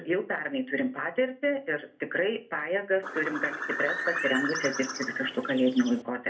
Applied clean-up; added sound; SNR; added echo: none; Bird; 5 dB; reverberation time 0.3 s.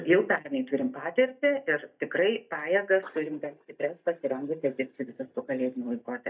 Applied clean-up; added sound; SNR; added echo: neural mask model DeepFilterNet 3.